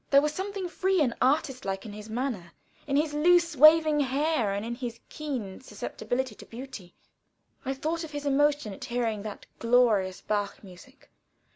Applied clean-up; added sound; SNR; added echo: none; none; none; none.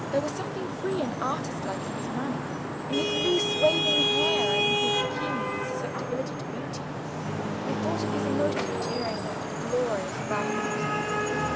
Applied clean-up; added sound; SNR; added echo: none; Traffic noise, roadway noise / Vehicle horn, car horn, honking; -4 dB; none.